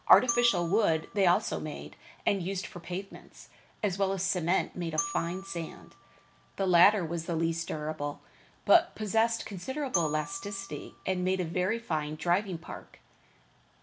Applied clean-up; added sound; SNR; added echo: none; Glockenspiel; 13 dB; none.